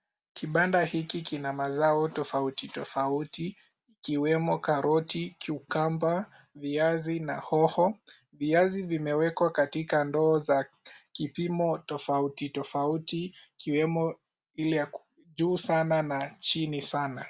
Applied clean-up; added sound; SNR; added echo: none; none; none; none.